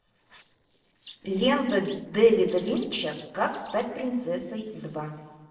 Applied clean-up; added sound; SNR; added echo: neural separator model SepFormer DNS4.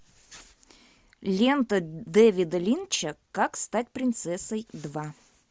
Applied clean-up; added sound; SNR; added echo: none; none; none; none.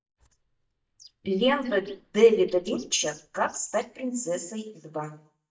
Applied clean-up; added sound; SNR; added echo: neural mask model DeepFilterNet 3.